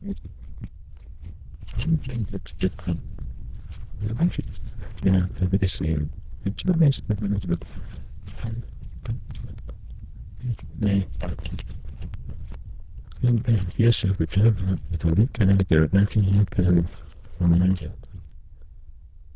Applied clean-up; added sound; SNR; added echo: neural diffusion model UNIVERSE++.